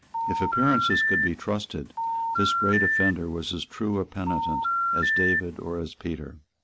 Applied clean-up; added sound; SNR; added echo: none; Telephone; -3 dB; none.